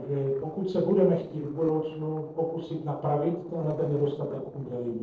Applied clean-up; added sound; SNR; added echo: neural separator model SepFormer DNS4.